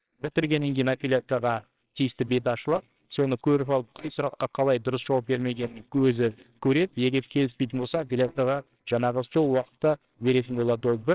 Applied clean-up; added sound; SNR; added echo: neural separator model SepFormer WHAMR!.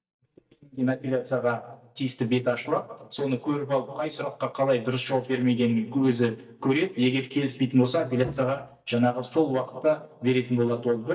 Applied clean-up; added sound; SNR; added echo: neural mask model DeepFilterNet 3.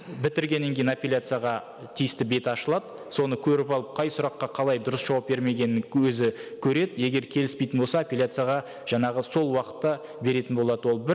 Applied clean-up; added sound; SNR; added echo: none; none; none; none.